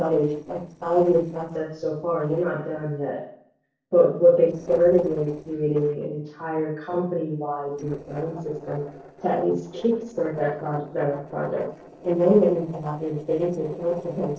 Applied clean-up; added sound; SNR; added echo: neural separator model SepFormer DNS4.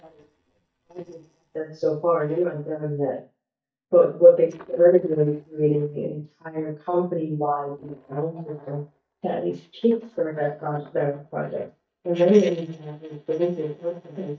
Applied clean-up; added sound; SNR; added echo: neural mask model DeepFilterNet 3.